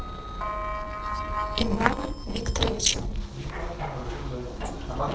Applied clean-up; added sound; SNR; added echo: neural separator model SepFormer DNS4.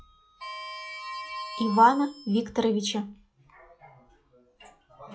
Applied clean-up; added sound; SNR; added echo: classical method log-MMSE.